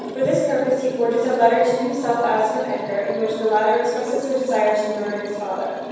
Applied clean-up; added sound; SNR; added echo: none; Liquid; 13 dB; reverberation time 1.2 s.